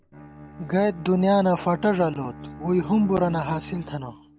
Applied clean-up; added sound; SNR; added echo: none; Bowed string instrument; 16 dB; none.